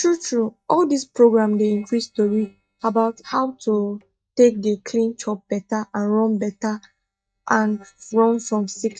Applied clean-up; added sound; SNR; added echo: neural mask model DeepFilterNet 3.